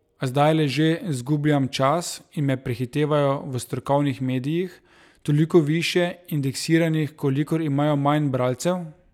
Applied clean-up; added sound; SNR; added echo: none; none; none; none.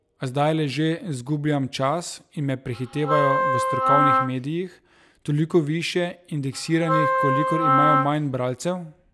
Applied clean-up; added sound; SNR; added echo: none; Wind instrument, woodwind instrument; -3 dB; none.